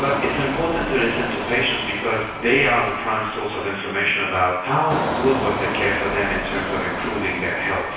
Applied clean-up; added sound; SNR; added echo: none; Engine; 6 dB; reverberation time 1.1 s.